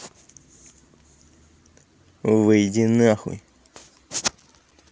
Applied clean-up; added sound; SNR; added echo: none; none; none; none.